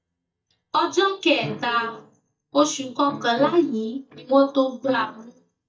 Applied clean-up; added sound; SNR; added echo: neural mask model DeepFilterNet 3.